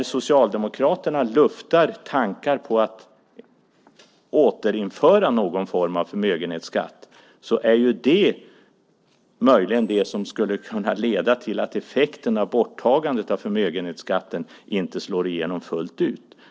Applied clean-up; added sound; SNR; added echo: neural separator model SepFormer DNS4.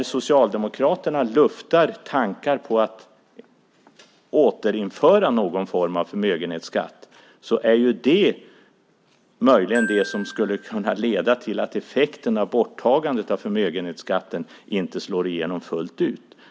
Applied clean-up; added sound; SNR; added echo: none; Glockenspiel; 14 dB; none.